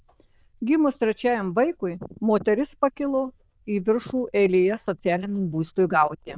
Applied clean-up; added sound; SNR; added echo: neural diffusion model UNIVERSE++.